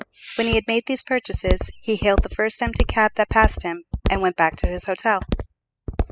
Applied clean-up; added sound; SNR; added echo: classical method spectral subtraction.